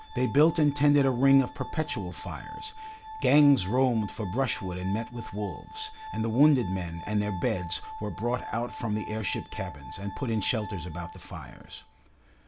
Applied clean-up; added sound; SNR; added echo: none; Glass; 15 dB; none.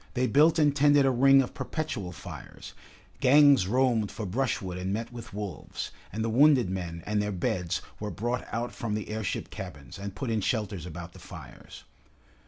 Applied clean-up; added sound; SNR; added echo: none; none; none; none.